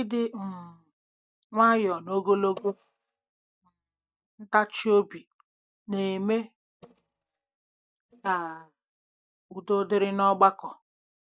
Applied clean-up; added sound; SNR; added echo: neural mask model DeepFilterNet 3.